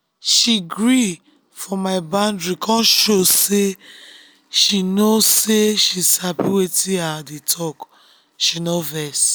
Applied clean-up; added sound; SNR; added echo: none; none; none; none.